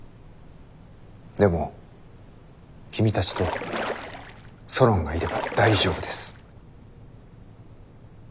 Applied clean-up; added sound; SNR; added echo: none; Splash, splatter; 6 dB; none.